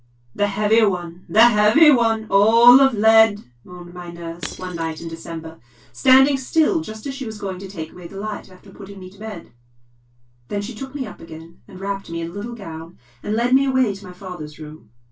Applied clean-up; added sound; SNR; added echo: none; Shatter / Crushing; 18 dB; reverberation time 0.2 s.